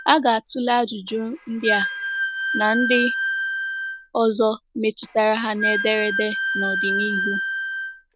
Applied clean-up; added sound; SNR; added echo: none; Wind instrument, woodwind instrument; 3 dB; none.